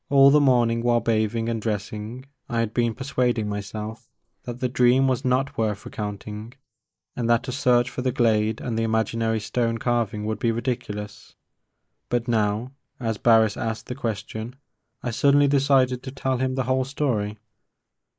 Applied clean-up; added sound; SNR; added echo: neural mask model Resemble Enhance denoiser.